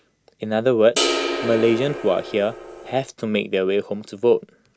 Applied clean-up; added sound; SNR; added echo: none; Crash cymbal; 5 dB; none.